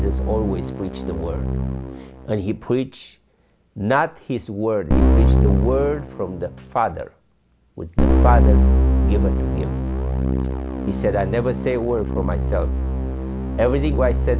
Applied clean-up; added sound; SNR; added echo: none; Keyboard (musical); -4 dB; none.